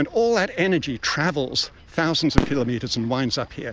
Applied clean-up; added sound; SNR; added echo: none; Fireworks; 8 dB; none.